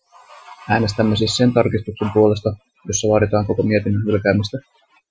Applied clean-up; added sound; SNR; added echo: classical method Wiener filter.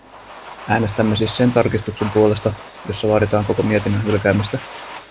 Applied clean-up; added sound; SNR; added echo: none; Domestic sounds, home sounds; 15 dB; none.